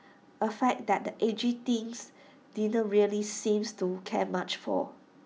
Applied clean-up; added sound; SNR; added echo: none; none; none; none.